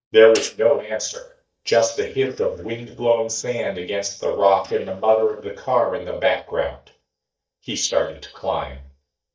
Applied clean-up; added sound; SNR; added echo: neural mask model DeepFilterNet 3.